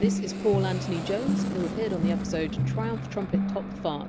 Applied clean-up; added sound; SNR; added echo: none; Aircraft; 9 dB; none.